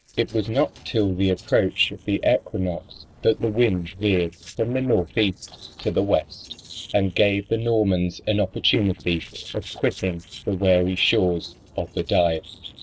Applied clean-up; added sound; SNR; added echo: neural separator model SepFormer DNS4.